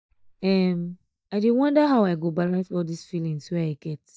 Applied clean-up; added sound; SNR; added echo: neural mask model DeepFilterNet 3.